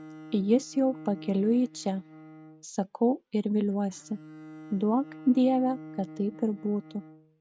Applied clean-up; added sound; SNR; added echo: neural mask model RNNoise.